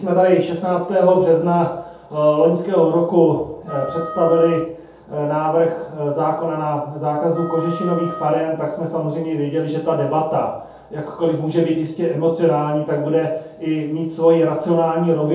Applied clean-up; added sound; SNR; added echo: none; Wind instrument, woodwind instrument; 13 dB; reverberation time 0.7 s.